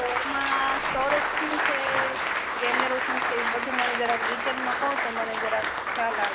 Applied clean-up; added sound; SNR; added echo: none; Applause; -3 dB; none.